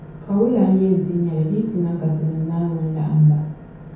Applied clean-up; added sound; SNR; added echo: none; Engine / Boat, Water vehicle; 19 dB; reverberation time 0.9 s.